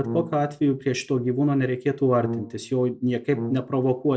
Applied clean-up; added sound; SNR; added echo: neural separator model SepFormer DNS4.